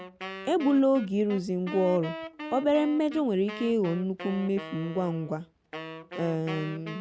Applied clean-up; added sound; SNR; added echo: none; Wind instrument, woodwind instrument; 13 dB; none.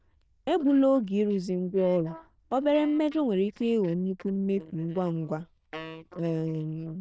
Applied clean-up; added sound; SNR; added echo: neural diffusion model UNIVERSE++.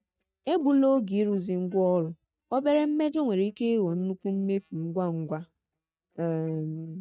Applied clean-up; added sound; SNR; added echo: neural mask model DeepFilterNet 3.